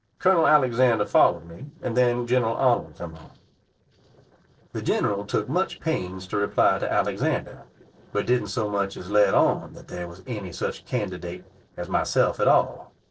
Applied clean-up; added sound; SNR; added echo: neural separator model SepFormer DNS4.